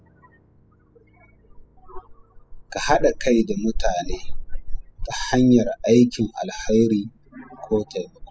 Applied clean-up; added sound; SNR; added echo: classical method spectral subtraction.